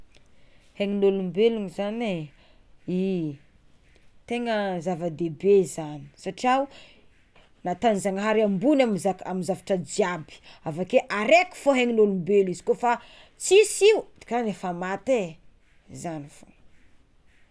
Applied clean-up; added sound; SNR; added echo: none; none; none; none.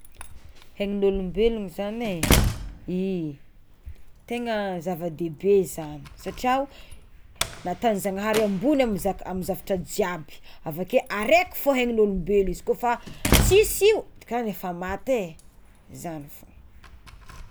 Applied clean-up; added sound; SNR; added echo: none; Slam; 6 dB; none.